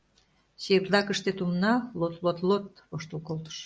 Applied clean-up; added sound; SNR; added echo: none; none; none; none.